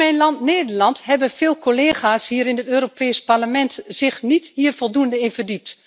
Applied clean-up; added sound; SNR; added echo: none; none; none; none.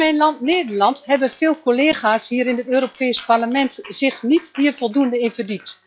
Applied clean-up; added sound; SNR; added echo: classical method log-MMSE.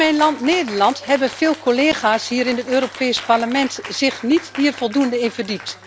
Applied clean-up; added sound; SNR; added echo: none; Cheering; 16 dB; none.